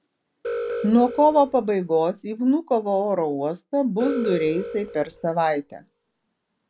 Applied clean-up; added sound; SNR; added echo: none; Alarm; 10 dB; none.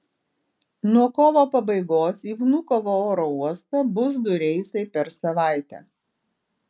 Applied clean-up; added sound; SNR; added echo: none; none; none; none.